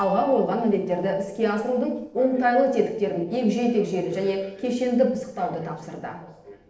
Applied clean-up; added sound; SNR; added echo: neural separator model SepFormer DNS4.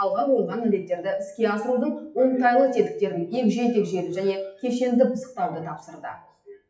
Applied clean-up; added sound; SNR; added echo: classical method WPE with log-MMSE.